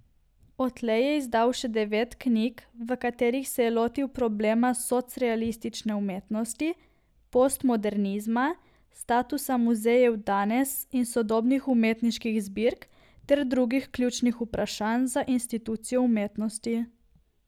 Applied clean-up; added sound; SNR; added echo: none; none; none; none.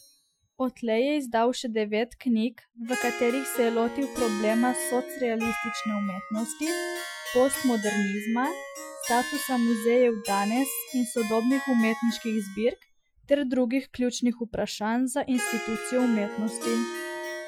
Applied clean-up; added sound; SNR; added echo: classical method Wiener filter.